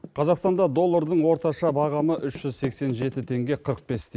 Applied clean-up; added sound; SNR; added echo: neural mask model Resemble Enhance denoiser.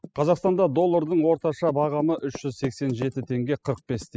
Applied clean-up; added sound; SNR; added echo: classical method spectral subtraction.